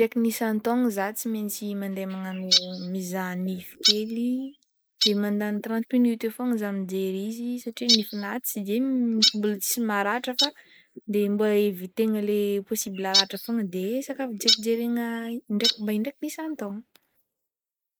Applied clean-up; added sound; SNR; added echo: neural mask model Resemble Enhance denoiser.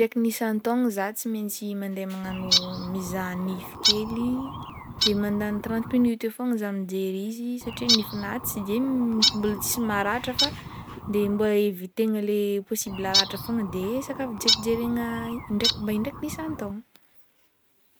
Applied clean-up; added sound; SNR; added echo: none; Bird; 2 dB; none.